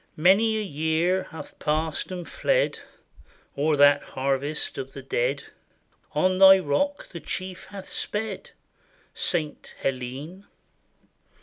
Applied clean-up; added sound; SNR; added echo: none; none; none; none.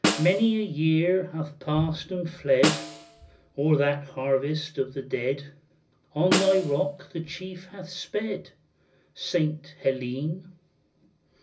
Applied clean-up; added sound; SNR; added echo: none; Snare drum; 5 dB; reverberation time 0.4 s.